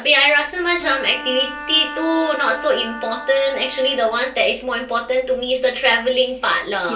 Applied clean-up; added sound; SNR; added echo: none; Bowed string instrument; 15 dB; reverberation time 0.2 s.